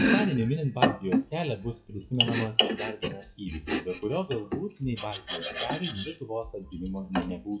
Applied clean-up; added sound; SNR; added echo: classical method WPE with log-MMSE.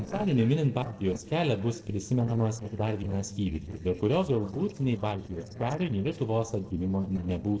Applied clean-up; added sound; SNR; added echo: neural separator model SepFormer DNS4.